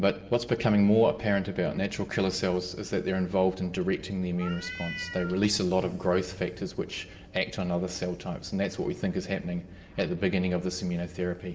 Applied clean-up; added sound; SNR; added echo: none; Meow; 12 dB; reverberation time 2.9 s.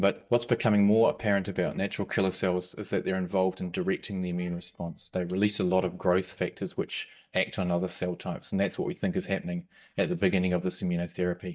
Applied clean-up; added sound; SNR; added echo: neural mask model DeepFilterNet 3.